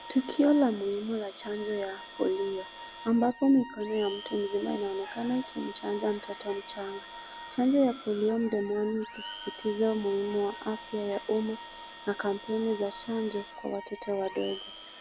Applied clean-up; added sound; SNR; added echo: none; Wind instrument, woodwind instrument + Domestic sounds, home sounds; 15 dB; none.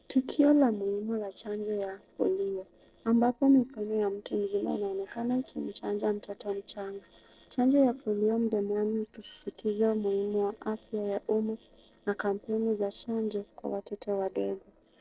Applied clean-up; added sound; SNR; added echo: neural separator model SepFormer DNS4.